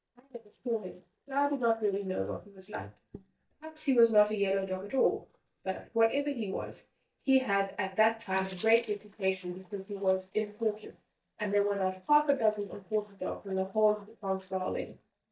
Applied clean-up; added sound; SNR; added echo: neural mask model DeepFilterNet 3.